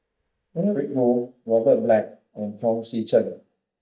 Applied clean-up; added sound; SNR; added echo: neural mask model DeepFilterNet 3.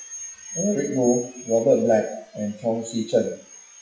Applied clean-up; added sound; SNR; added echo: classical method WPE with log-MMSE.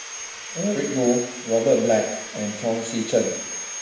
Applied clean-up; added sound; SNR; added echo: none; Sawing; 10 dB; reverberation time 1.0 s.